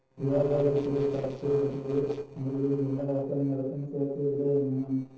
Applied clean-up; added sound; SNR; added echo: neural separator model SepFormer DNS4.